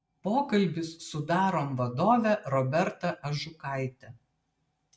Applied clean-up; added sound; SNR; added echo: none; none; none; none.